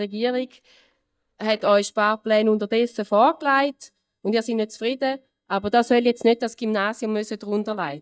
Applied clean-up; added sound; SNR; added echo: neural mask model DeepFilterNet 3.